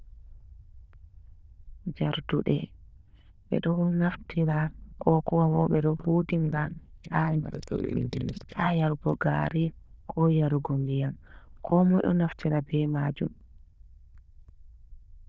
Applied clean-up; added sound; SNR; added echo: neural diffusion model UNIVERSE++.